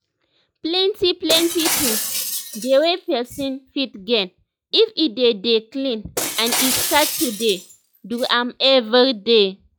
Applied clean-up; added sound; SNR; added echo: classical method log-MMSE.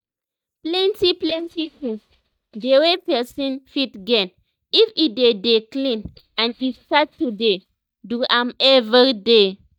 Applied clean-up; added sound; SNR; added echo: neural mask model DeepFilterNet 3.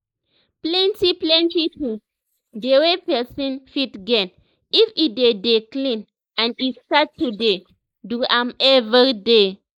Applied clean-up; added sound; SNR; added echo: neural mask model Resemble Enhance denoiser.